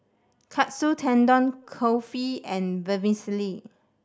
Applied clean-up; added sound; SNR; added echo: none; none; none; none.